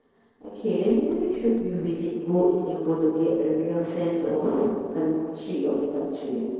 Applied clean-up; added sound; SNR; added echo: neural separator model SepFormer DNS4.